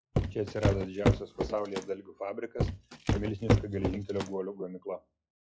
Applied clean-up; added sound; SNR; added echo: classical method log-MMSE.